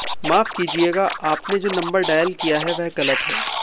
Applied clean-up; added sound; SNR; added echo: none; Scratching (performance technique); 6 dB; none.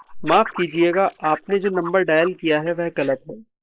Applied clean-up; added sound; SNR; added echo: neural mask model Resemble Enhance denoiser.